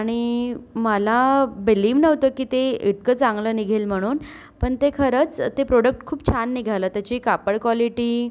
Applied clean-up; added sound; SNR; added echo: none; none; none; none.